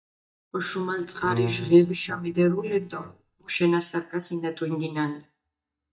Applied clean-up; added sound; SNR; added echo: neural mask model DeepFilterNet 3.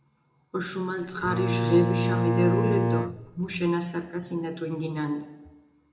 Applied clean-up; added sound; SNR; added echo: none; Bowed string instrument; -2 dB; reverberation time 0.6 s.